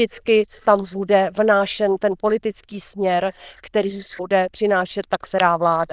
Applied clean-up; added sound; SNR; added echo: neural diffusion model UNIVERSE++.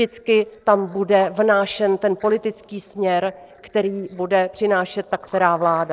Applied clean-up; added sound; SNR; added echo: neural separator model SepFormer DNS4.